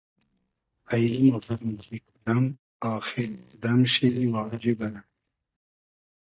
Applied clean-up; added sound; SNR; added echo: neural mask model DeepFilterNet 3.